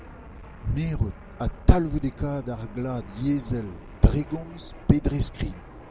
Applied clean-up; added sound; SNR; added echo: none; Fixed-wing aircraft, airplane; 18 dB; none.